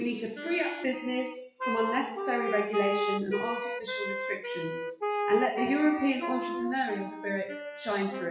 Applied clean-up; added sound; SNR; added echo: classical method WPE with log-MMSE.